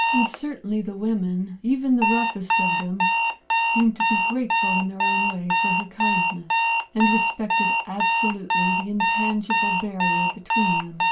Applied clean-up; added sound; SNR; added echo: none; Alarm; -3 dB; reverberation time 0.2 s.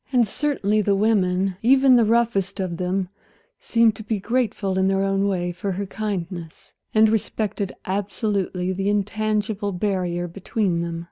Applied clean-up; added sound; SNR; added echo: none; none; none; none.